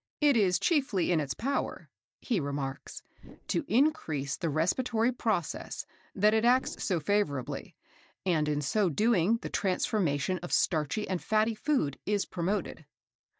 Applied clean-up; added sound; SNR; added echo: neural mask model DeepFilterNet 3.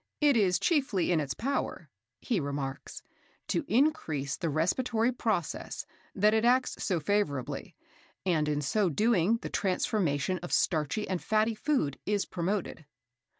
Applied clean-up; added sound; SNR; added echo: none; none; none; none.